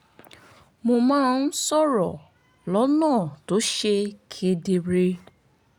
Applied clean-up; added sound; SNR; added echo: none; none; none; none.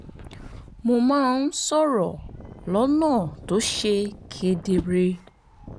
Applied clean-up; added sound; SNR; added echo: none; Whoosh, swoosh, swish + Wind; 16 dB; none.